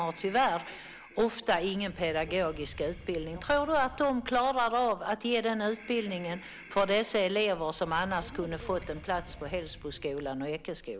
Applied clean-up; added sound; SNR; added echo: none; Breathing; 18 dB; none.